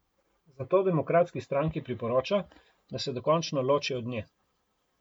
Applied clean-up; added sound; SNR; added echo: none; none; none; none.